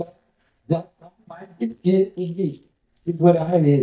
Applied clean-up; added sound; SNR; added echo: neural mask model DeepFilterNet 3.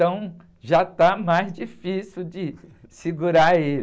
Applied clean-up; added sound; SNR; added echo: none; none; none; none.